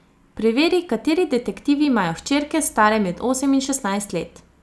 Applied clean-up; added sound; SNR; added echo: none; none; none; none.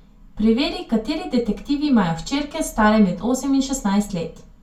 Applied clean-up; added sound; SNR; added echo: none; none; none; reverberation time 0.2 s.